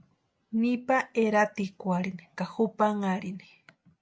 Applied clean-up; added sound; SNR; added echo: none; none; none; none.